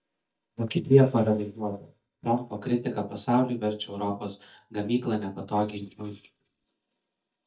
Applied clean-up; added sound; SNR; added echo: neural mask model DeepFilterNet 3.